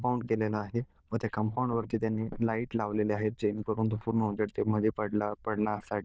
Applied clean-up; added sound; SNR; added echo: neural diffusion model UNIVERSE++.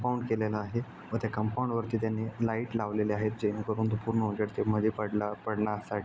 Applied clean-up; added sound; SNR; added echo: none; none; none; none.